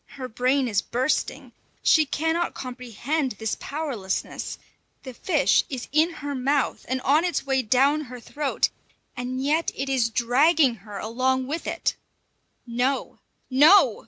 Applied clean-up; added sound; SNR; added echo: none; none; none; none.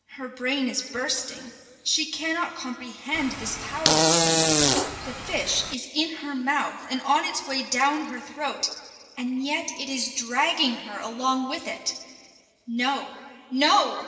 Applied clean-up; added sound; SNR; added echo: none; Fart; -4 dB; reverberation time 1.9 s.